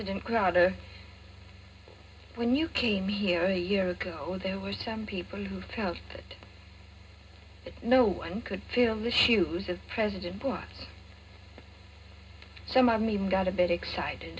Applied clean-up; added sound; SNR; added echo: none; none; none; reverberation time 0.2 s.